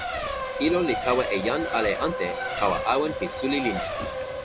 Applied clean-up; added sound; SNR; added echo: none; Race car, auto racing; 4 dB; none.